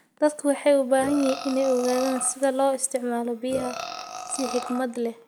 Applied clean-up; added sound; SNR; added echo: none; Burping, eructation; 10 dB; none.